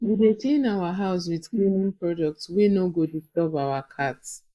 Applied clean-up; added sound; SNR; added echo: neural mask model Resemble Enhance denoiser.